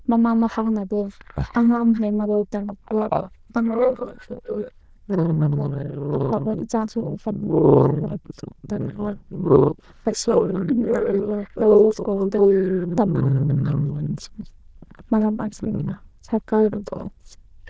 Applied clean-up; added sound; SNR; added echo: neural diffusion model UNIVERSE++.